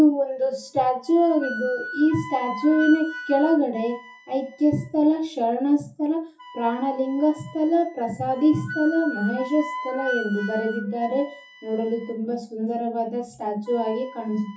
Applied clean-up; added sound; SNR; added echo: classical method WPE with log-MMSE.